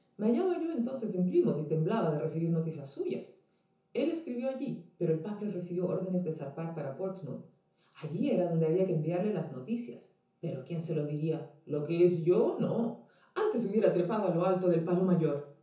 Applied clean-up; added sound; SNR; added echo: none; none; none; reverberation time 0.9 s.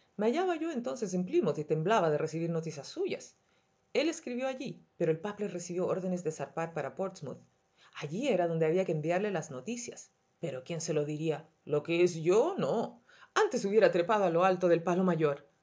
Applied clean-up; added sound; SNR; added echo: none; none; none; none.